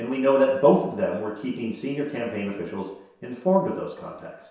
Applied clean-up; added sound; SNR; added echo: none; none; none; reverberation time 0.7 s.